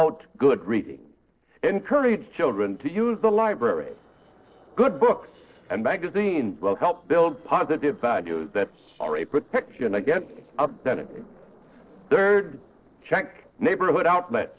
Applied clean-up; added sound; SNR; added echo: neural separator model SepFormer DNS4.